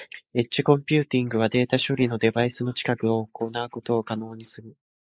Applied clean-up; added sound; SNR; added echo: neural mask model Resemble Enhance denoiser.